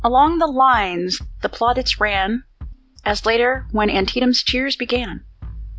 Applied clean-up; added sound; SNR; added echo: none; Bass drum; 14 dB; none.